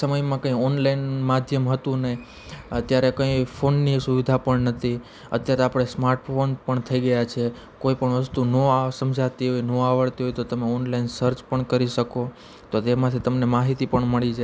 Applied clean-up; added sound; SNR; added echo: none; none; none; none.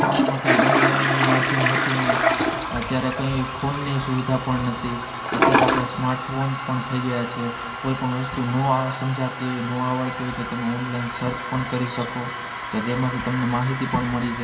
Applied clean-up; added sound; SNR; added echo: none; Toilet flush; 0 dB; reverberation time 1.8 s.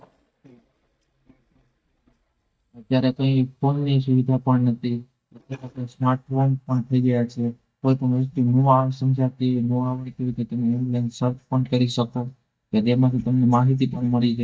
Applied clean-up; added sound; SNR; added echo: neural mask model DeepFilterNet 3.